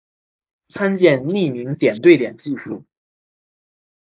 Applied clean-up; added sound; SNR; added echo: neural mask model Resemble Enhance denoiser.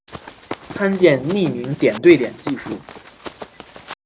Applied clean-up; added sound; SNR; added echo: none; Run; 16 dB; none.